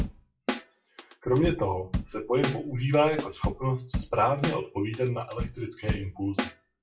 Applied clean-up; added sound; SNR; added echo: classical method WPE with log-MMSE.